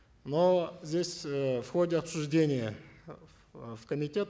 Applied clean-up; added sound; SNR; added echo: none; none; none; none.